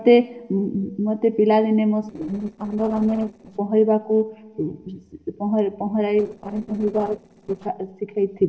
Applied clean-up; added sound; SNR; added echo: neural separator model SepFormer DNS4.